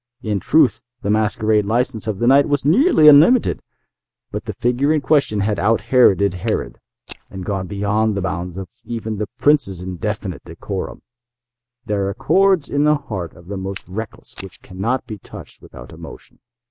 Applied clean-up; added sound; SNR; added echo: neural mask model Resemble Enhance denoiser.